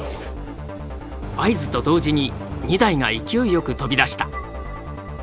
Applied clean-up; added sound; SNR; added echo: none; Engine; 12 dB; none.